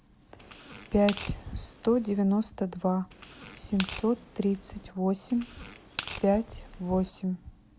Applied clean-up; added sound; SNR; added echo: none; Tearing; 14 dB; none.